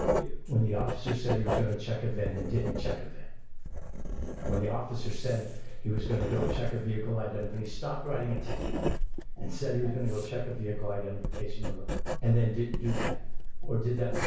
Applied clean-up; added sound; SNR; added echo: none; Writing; -1 dB; reverberation time 0.6 s.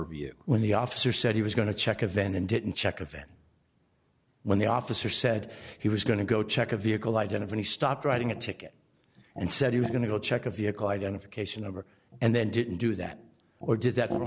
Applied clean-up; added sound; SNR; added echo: none; none; none; none.